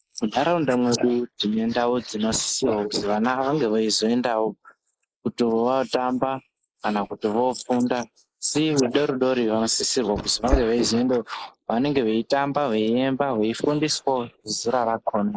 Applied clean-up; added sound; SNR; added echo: neural mask model Resemble Enhance denoiser.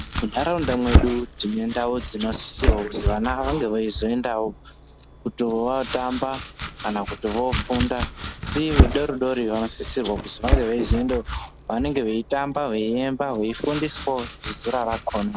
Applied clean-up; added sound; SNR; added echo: none; Domestic sounds, home sounds; 2 dB; none.